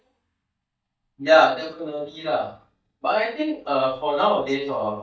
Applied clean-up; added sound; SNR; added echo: neural mask model DeepFilterNet 3.